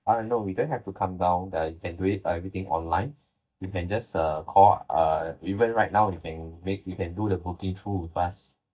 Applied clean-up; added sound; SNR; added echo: neural mask model DeepFilterNet 3.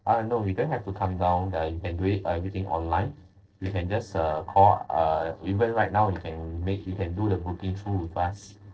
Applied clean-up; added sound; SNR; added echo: neural separator model SepFormer DNS4.